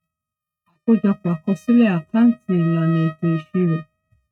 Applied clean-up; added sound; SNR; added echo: neural mask model RNNoise.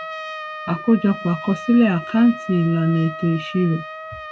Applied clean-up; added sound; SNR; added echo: none; Trumpet; 13 dB; none.